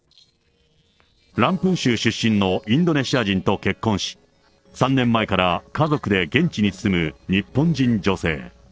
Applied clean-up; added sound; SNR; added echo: neural separator model SepFormer DNS4.